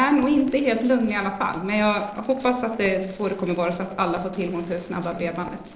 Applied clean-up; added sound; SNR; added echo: neural separator model SepFormer DNS4.